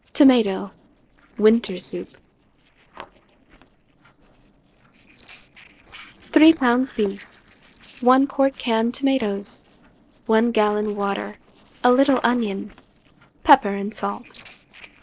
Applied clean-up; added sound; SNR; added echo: neural separator model SepFormer DNS4.